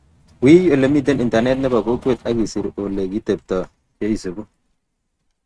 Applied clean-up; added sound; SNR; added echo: neural mask model RNNoise.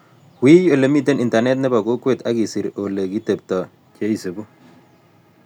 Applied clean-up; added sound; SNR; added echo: none; none; none; none.